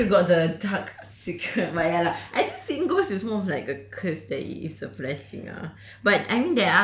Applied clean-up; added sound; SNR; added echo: none; none; none; none.